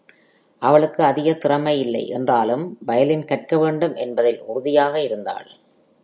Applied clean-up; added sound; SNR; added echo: none; none; none; none.